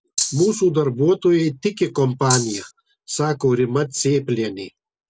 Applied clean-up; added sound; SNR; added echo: none; Rattle (instrument); 4 dB; none.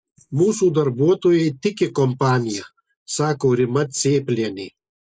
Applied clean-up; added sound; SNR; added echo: neural mask model Resemble Enhance denoiser.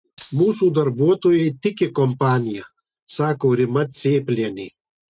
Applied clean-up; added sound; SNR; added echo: neural mask model RNNoise.